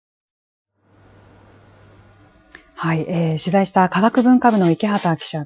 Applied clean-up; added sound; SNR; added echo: classical method Wiener filter.